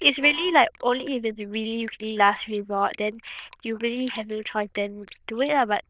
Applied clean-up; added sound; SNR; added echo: neural diffusion model UNIVERSE++.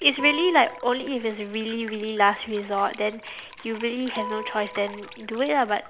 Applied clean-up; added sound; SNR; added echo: none; Liquid + Guitar; 15 dB; none.